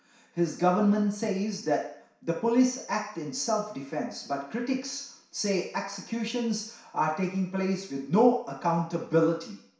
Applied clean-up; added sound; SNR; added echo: none; none; none; reverberation time 0.6 s.